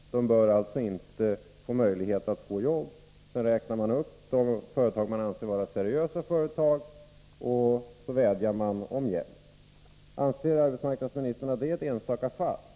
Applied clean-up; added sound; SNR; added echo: none; none; none; none.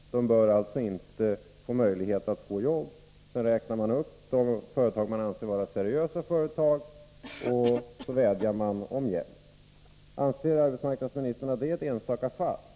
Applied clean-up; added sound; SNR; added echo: none; Cough; 17 dB; none.